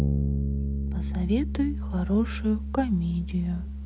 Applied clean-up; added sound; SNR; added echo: none; Bass guitar; 0 dB; none.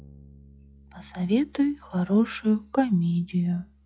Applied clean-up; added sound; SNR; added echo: classical method log-MMSE.